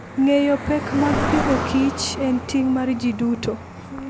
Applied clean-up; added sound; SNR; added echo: none; Cricket; 6 dB; none.